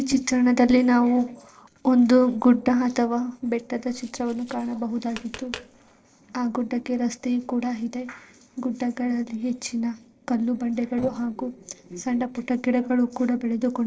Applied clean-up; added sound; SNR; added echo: neural separator model SepFormer DNS4.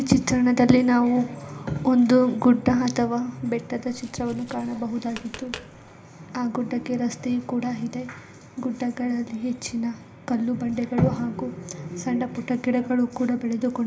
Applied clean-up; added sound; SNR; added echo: none; Tap; 20 dB; reverberation time 0.4 s.